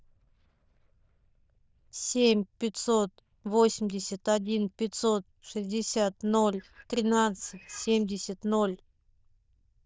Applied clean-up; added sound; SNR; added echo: neural diffusion model UNIVERSE++.